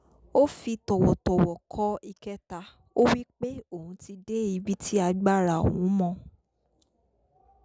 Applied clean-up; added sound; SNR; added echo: none; none; none; none.